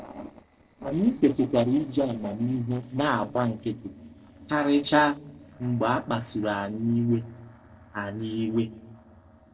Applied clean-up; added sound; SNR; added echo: neural separator model SepFormer DNS4.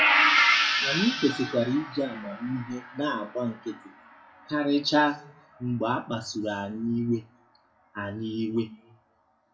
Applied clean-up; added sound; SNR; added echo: classical method WPE with log-MMSE.